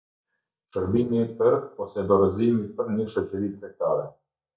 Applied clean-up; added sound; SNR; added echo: neural mask model DeepFilterNet 3.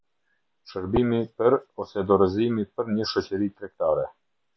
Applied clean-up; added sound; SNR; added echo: none; none; none; none.